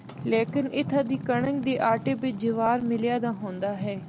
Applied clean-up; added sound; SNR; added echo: none; Fire; 11 dB; none.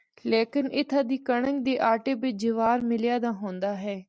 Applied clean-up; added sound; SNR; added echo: none; none; none; none.